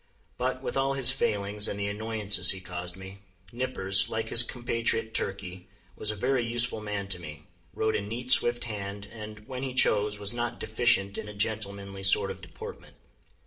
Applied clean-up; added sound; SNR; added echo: none; none; none; reverberation time 0.5 s.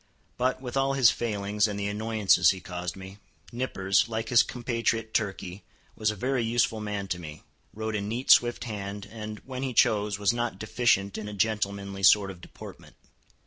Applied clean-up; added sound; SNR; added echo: none; none; none; none.